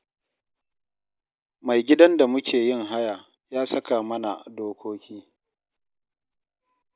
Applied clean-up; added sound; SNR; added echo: none; none; none; none.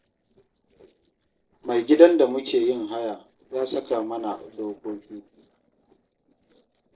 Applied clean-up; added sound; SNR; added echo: neural separator model SepFormer DNS4.